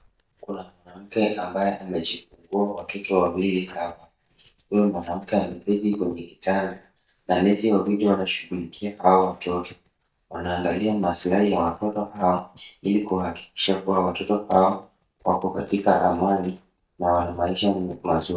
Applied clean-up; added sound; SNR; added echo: neural mask model DeepFilterNet 3.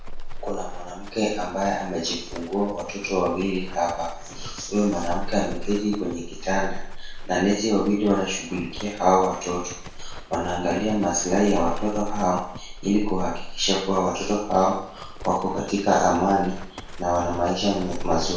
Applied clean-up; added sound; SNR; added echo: none; Livestock, farm animals, working animals; 8 dB; reverberation time 0.6 s.